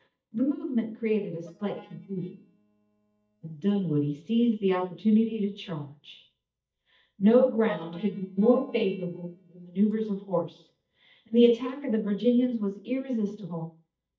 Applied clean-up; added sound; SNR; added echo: neural mask model DeepFilterNet 3.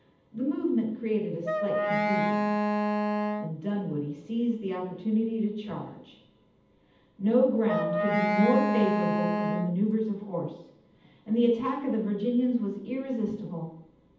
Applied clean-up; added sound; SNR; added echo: none; Wind instrument, woodwind instrument; -1 dB; reverberation time 0.8 s.